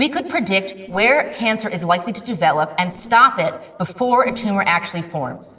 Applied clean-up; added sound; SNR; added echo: neural separator model SepFormer DNS4.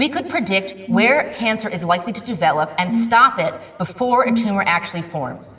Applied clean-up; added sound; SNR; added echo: none; Brass instrument; 4 dB; reverberation time 2.4 s.